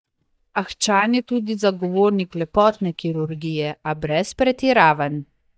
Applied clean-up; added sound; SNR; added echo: neural mask model DeepFilterNet 3.